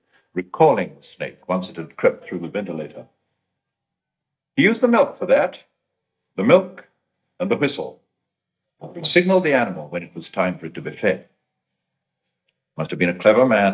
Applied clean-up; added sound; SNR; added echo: neural mask model DeepFilterNet 3.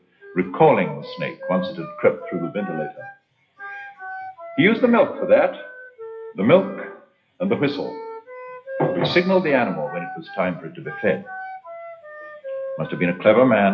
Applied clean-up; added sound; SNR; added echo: classical method WPE with log-MMSE.